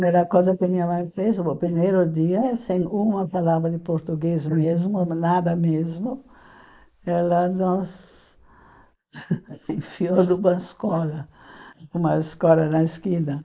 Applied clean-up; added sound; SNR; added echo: neural mask model Resemble Enhance denoiser.